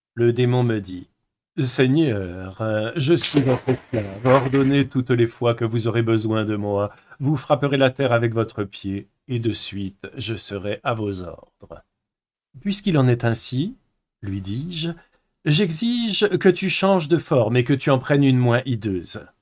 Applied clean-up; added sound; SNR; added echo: neural mask model RNNoise.